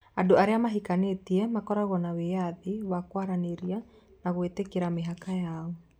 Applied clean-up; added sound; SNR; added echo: none; none; none; none.